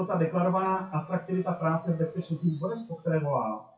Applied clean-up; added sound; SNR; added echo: classical method WPE with log-MMSE.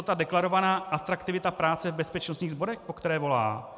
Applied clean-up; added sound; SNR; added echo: none; none; none; none.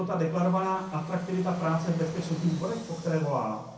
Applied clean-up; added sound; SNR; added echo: none; Fixed-wing aircraft, airplane; 19 dB; reverberation time 0.6 s.